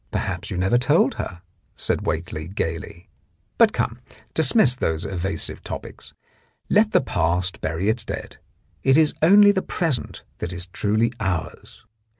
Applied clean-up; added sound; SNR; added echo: none; none; none; none.